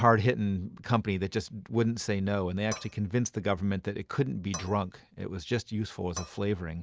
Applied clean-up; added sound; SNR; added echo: none; Cutlery, silverware / Dishes, pots, and pans; 15 dB; none.